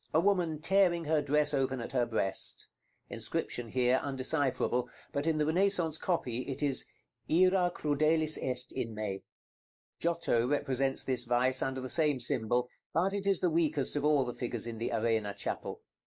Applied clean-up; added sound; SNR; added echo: neural mask model Resemble Enhance denoiser.